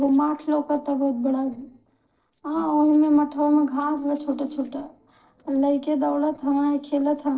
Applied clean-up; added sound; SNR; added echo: neural separator model SepFormer DNS4.